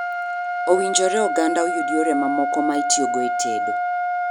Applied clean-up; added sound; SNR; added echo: none; Trumpet; 0 dB; none.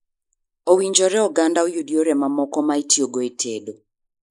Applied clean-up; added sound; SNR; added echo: neural mask model Resemble Enhance denoiser.